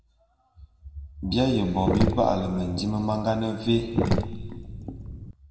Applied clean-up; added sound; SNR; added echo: none; Sink (filling or washing); 2 dB; reverberation time 2.2 s.